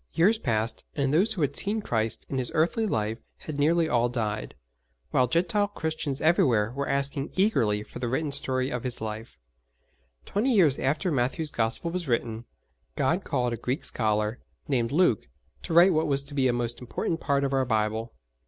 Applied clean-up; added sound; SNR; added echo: none; none; none; none.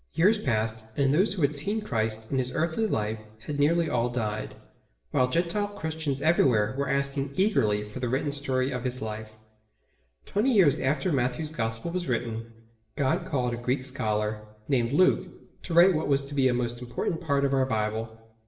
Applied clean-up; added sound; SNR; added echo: none; none; none; reverberation time 0.7 s.